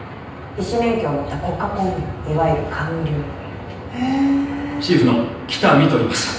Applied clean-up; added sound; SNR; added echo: none; none; none; reverberation time 0.9 s.